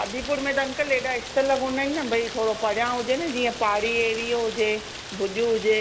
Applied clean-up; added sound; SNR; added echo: none; Rain; 12 dB; none.